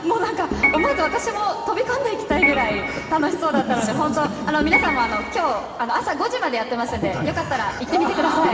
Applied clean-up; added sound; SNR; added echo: none; Organ; 2 dB; reverberation time 2.8 s.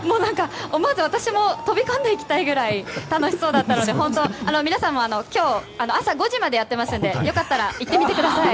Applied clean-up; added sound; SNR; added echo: none; none; none; none.